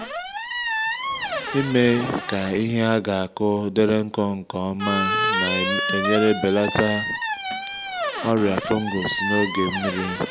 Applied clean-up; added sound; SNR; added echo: none; Squeak; 4 dB; none.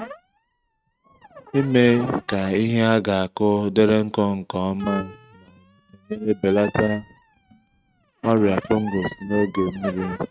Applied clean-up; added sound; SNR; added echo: neural mask model RNNoise.